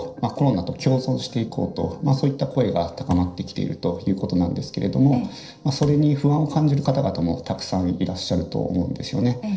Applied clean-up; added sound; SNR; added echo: neural separator model SepFormer DNS4.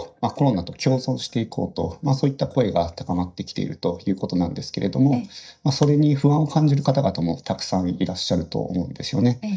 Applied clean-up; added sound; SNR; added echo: neural mask model DeepFilterNet 3.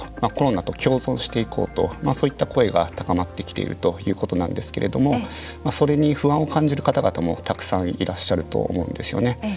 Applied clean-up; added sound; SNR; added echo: none; none; none; none.